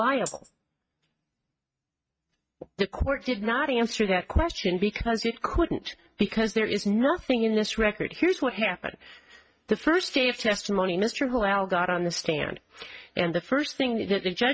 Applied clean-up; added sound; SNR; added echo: neural mask model RNNoise.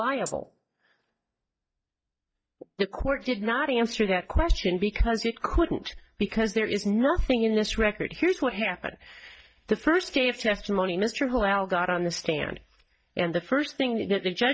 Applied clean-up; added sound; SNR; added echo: neural mask model DeepFilterNet 3.